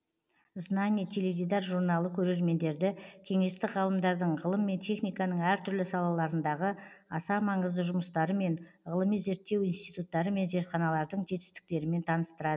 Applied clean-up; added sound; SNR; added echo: none; none; none; none.